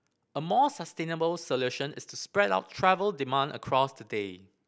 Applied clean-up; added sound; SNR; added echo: none; none; none; none.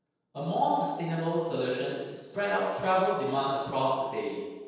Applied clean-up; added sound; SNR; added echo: neural separator model SepFormer DNS4.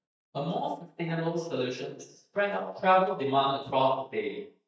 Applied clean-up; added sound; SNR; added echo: neural mask model DeepFilterNet 3.